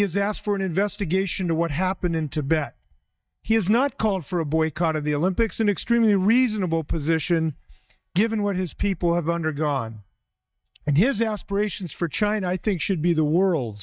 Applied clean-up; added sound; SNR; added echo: neural mask model DeepFilterNet 3.